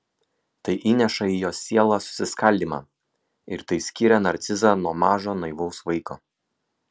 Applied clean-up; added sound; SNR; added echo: none; none; none; none.